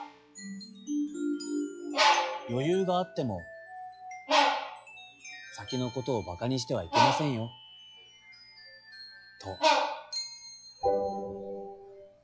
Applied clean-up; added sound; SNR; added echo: classical method log-MMSE.